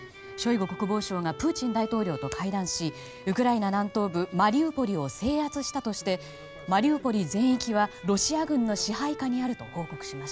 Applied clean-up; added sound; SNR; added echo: none; Bowed string instrument; 16 dB; none.